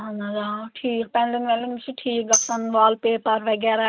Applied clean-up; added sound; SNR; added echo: neural mask model RNNoise.